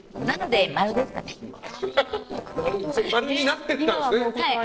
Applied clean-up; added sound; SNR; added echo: neural separator model SepFormer DNS4.